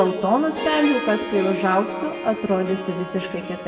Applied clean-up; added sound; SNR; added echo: none; Harp; 9 dB; reverberation time 1.3 s.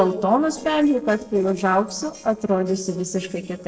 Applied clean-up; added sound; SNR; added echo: neural separator model SepFormer DNS4.